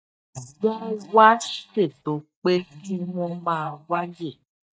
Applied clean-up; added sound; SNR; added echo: neural mask model DeepFilterNet 3.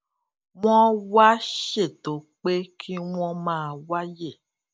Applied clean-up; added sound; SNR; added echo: none; none; none; none.